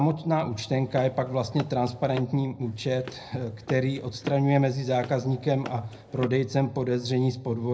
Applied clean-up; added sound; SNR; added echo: none; Run; 17 dB; reverberation time 0.4 s.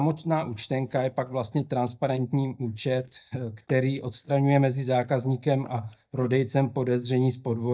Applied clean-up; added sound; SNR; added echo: neural mask model DeepFilterNet 3.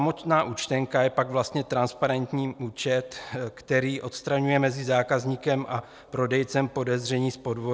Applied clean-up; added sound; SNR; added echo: none; none; none; none.